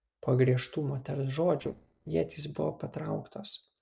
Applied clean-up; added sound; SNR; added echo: neural separator model SepFormer DNS4.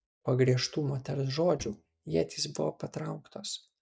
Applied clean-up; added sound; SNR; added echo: neural mask model DeepFilterNet 3.